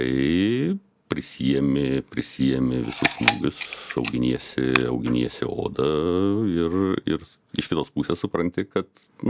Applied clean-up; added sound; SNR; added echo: none; Camera; 6 dB; none.